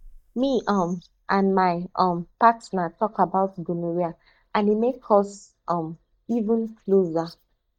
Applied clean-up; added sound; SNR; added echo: neural mask model DeepFilterNet 3.